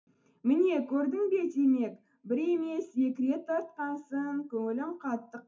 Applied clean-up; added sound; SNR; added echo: none; none; none; reverberation time 0.3 s.